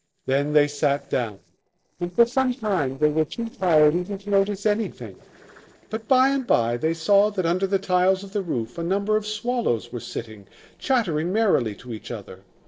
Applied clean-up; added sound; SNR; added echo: neural separator model SepFormer DNS4.